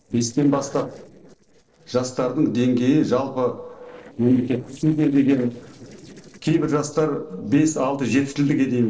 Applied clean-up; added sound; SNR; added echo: neural separator model SepFormer DNS4.